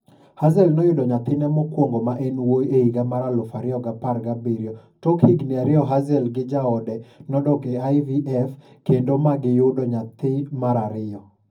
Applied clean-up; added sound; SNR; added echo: none; none; none; reverberation time 0.4 s.